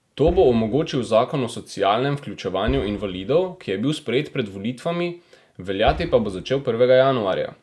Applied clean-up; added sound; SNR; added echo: none; Boom; 13 dB; none.